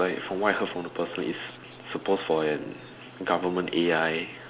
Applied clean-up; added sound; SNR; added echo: none; none; none; none.